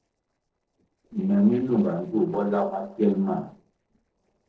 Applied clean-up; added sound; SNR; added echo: neural separator model SepFormer DNS4.